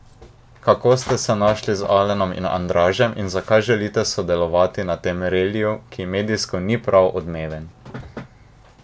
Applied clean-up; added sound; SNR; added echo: none; none; none; none.